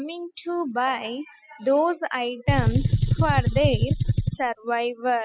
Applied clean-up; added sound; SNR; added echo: classical method spectral subtraction.